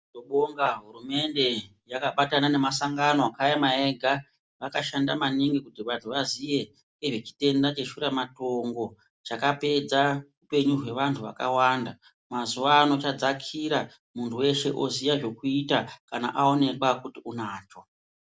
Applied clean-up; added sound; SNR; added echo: none; none; none; none.